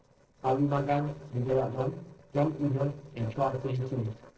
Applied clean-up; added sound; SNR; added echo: neural separator model SepFormer DNS4.